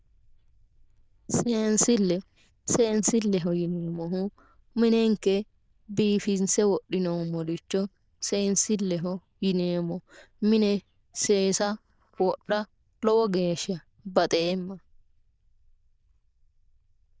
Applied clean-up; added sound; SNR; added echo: neural diffusion model UNIVERSE++.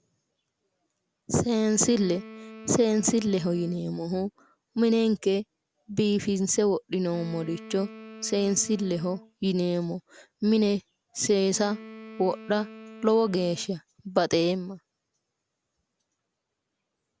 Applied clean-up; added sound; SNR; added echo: none; Wind instrument, woodwind instrument; 18 dB; none.